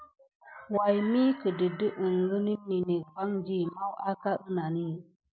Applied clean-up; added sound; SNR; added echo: none; none; none; none.